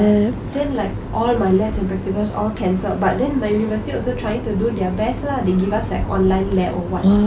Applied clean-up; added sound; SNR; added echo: none; none; none; none.